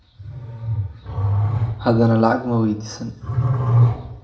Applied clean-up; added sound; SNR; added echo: none; Growling; -1 dB; reverberation time 0.7 s.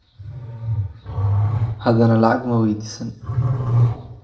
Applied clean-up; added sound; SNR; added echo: neural separator model SepFormer DNS4.